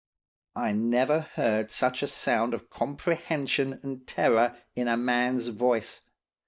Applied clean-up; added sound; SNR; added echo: neural mask model Resemble Enhance denoiser.